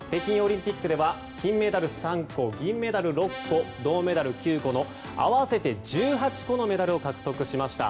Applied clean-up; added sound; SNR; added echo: none; Accordion; 14 dB; none.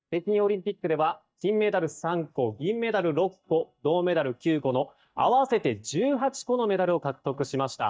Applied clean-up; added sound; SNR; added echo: neural mask model DeepFilterNet 3.